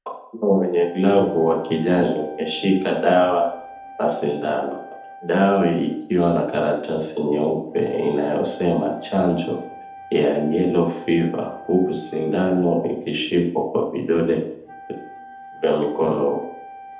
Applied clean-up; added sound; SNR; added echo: none; Wind instrument, woodwind instrument; 20 dB; reverberation time 2.0 s.